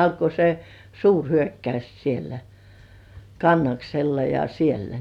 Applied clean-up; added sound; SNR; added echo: none; none; none; none.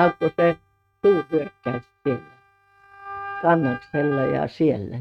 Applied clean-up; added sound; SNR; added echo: neural mask model RNNoise.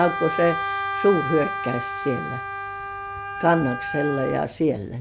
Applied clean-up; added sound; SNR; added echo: none; Wind instrument, woodwind instrument; 5 dB; none.